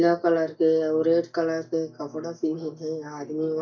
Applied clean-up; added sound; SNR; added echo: neural mask model DeepFilterNet 3.